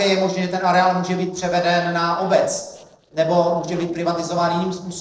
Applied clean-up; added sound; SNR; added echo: neural separator model SepFormer DNS4.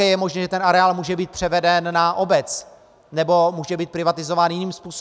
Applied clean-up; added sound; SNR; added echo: none; none; none; none.